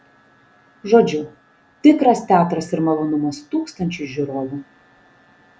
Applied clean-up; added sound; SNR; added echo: none; none; none; none.